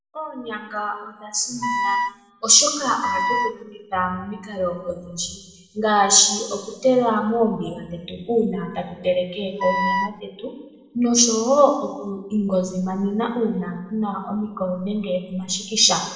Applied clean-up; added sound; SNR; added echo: none; Wind instrument, woodwind instrument; 2 dB; reverberation time 1.0 s.